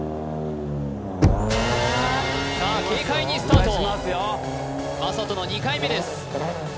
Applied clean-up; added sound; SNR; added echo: none; Knock; 2 dB; none.